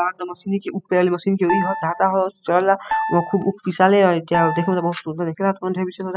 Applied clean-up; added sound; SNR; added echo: classical method spectral subtraction.